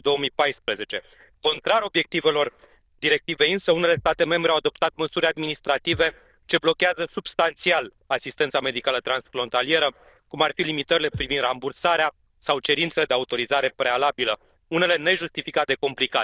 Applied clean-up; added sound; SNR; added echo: neural diffusion model UNIVERSE++.